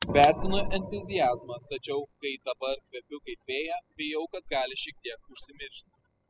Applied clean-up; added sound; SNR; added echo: classical method spectral subtraction.